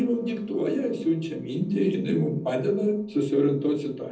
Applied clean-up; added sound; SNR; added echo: neural separator model SepFormer DNS4.